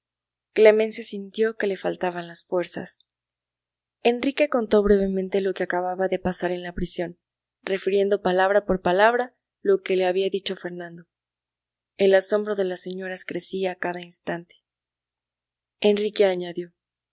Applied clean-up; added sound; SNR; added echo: none; none; none; none.